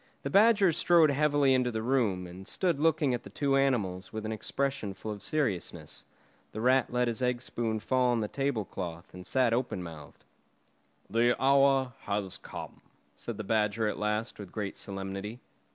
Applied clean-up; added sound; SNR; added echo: none; none; none; none.